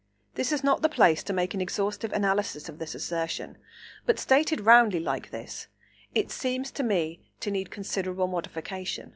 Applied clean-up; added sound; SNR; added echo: none; none; none; none.